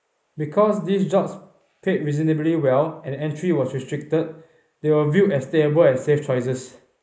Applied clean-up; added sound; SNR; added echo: neural mask model Resemble Enhance denoiser.